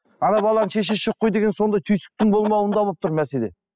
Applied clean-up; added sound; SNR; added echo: classical method spectral subtraction.